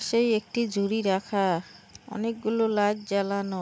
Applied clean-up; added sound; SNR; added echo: none; none; none; none.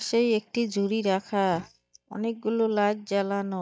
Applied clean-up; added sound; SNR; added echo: neural mask model DeepFilterNet 3.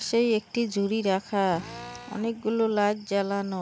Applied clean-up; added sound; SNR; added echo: none; Drill; 17 dB; none.